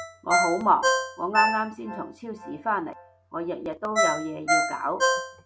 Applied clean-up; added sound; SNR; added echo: none; Ringtone; -2 dB; none.